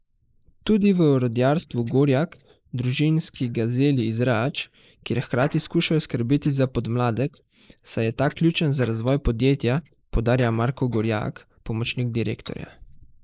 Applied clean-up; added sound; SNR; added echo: neural mask model Resemble Enhance denoiser.